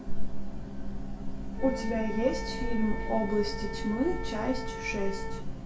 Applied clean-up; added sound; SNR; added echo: none; Wind instrument, woodwind instrument; 13 dB; reverberation time 0.2 s.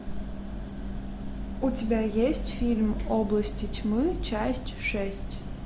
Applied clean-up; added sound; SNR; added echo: none; none; none; none.